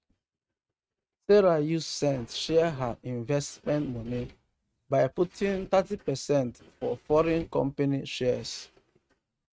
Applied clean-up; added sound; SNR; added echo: neural mask model RNNoise.